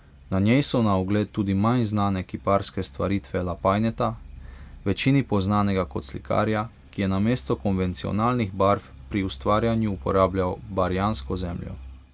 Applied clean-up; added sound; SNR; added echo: none; none; none; none.